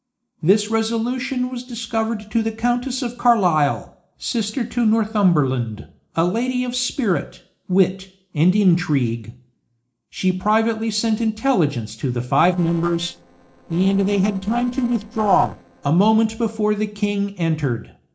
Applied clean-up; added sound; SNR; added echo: neural separator model SepFormer DNS4.